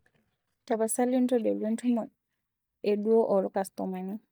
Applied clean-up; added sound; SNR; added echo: neural mask model DeepFilterNet 3.